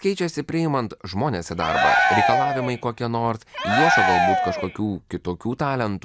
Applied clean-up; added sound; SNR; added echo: none; Cheering; -5 dB; none.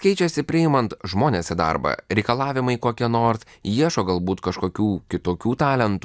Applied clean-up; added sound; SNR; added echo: none; none; none; none.